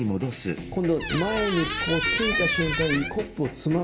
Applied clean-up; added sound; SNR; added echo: none; Squeak; 2 dB; reverberation time 0.8 s.